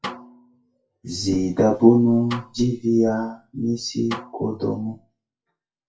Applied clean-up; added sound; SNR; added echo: classical method WPE with log-MMSE.